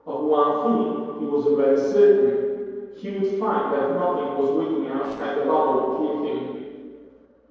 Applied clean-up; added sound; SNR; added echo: neural separator model SepFormer DNS4.